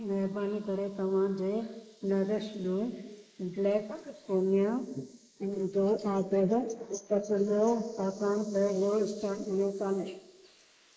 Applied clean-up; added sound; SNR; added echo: neural mask model Resemble Enhance denoiser.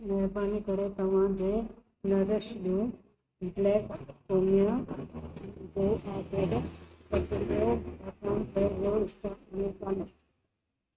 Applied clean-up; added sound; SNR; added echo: neural mask model RNNoise.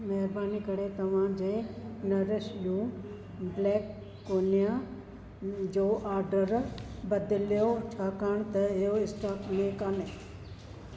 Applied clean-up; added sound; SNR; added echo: none; none; none; none.